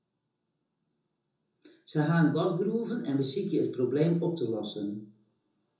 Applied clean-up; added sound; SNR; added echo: none; none; none; reverberation time 0.6 s.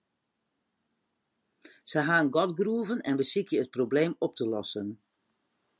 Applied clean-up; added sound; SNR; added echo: none; none; none; none.